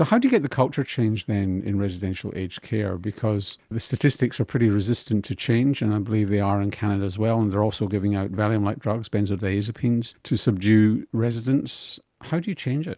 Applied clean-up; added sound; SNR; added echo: none; none; none; none.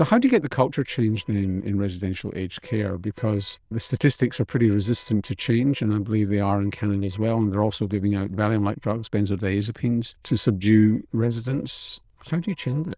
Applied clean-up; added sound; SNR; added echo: neural diffusion model UNIVERSE++.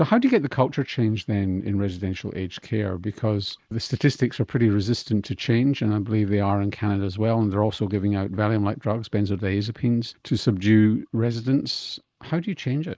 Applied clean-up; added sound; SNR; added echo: neural mask model Resemble Enhance denoiser.